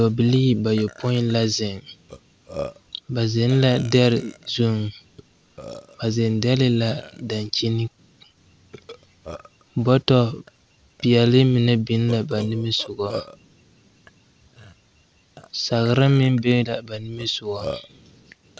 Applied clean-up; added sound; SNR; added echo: none; Burping, eructation; 19 dB; none.